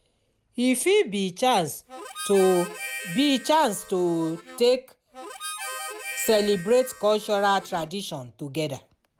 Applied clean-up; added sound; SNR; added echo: none; Harmonica; 13 dB; none.